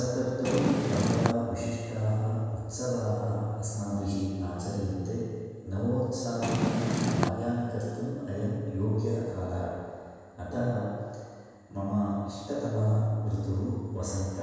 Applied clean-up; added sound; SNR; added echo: none; Purr; -3 dB; reverberation time 1.9 s.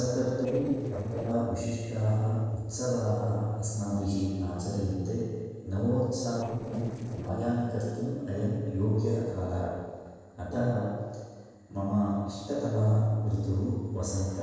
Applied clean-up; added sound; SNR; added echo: neural separator model SepFormer DNS4.